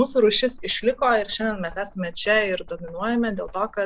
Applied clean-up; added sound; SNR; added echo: none; Knock; 17 dB; none.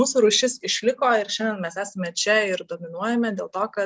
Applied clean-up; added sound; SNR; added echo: none; none; none; none.